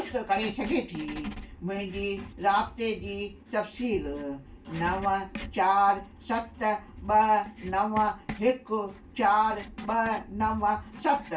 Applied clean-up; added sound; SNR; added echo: none; Writing; 16 dB; reverberation time 0.2 s.